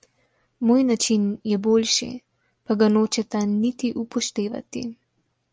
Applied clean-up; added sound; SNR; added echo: none; none; none; none.